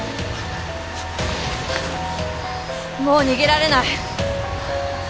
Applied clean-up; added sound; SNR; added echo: none; none; none; none.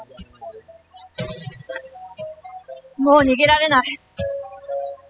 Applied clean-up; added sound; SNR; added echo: classical method spectral subtraction.